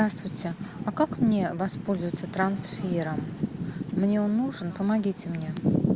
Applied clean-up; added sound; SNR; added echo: none; none; none; none.